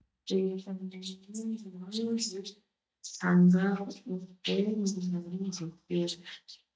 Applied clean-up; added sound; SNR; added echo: neural mask model DeepFilterNet 3.